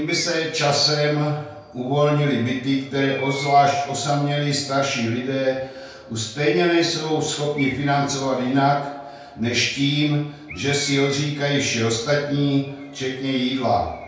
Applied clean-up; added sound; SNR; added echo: none; Bird; 19 dB; reverberation time 0.5 s.